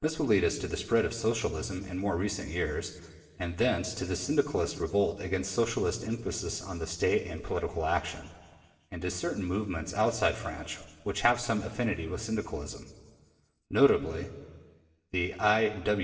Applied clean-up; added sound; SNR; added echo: none; none; none; reverberation time 1.7 s.